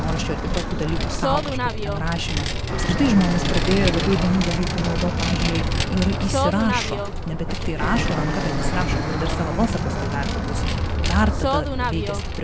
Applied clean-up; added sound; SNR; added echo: none; Vehicle + Fixed-wing aircraft, airplane; -3 dB; none.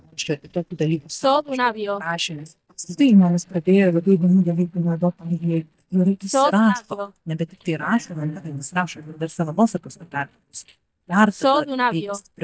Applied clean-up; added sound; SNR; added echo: neural mask model DeepFilterNet 3.